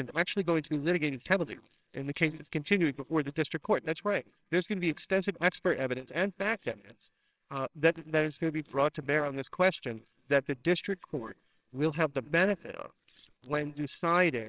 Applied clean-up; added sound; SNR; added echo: neural separator model SepFormer WHAMR!.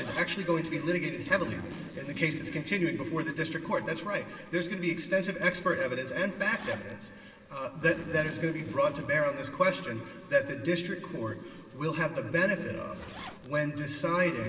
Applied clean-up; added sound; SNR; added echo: none; Zipper (clothing); 18 dB; reverberation time 2.2 s.